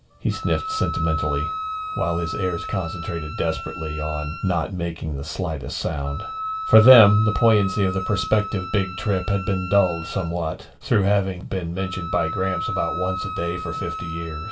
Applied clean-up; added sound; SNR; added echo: none; Wind instrument, woodwind instrument; 9 dB; reverberation time 0.2 s.